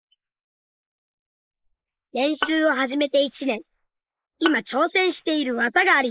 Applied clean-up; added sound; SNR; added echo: neural mask model Resemble Enhance denoiser.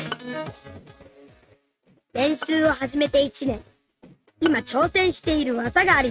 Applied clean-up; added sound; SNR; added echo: neural mask model RNNoise.